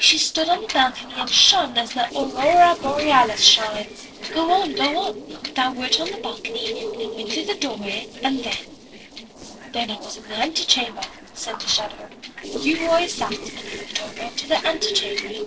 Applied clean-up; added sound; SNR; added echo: neural separator model SepFormer DNS4.